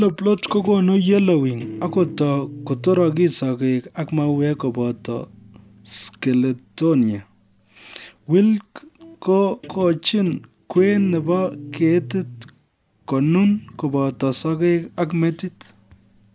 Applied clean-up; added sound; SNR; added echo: none; Guitar; 18 dB; none.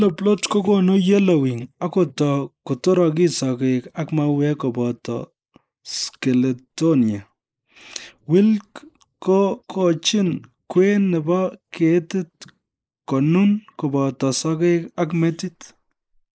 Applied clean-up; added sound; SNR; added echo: neural mask model Resemble Enhance denoiser.